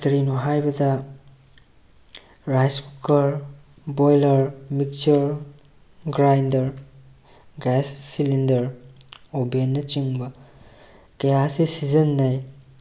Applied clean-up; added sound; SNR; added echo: none; none; none; none.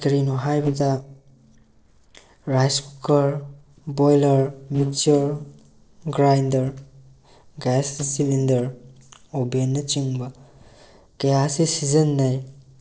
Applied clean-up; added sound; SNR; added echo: neural separator model SepFormer DNS4.